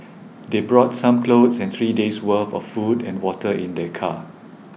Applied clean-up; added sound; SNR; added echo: none; none; none; none.